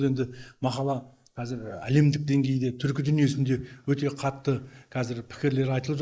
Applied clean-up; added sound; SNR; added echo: neural mask model Resemble Enhance denoiser.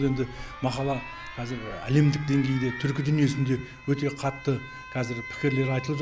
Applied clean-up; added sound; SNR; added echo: none; Alarm; 13 dB; none.